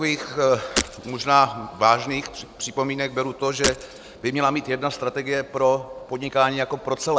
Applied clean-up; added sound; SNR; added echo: none; Shatter; 6 dB; none.